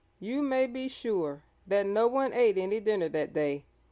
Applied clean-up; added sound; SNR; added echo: none; none; none; none.